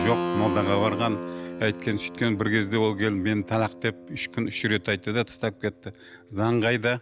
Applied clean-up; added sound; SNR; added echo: none; Keyboard (musical); 9 dB; none.